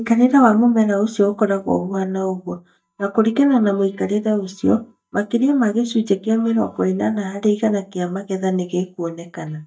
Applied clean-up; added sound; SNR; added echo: neural mask model DeepFilterNet 3.